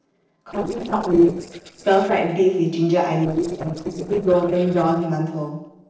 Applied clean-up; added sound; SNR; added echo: neural separator model SepFormer DNS4.